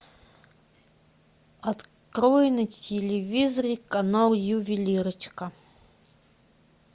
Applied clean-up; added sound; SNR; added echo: none; none; none; none.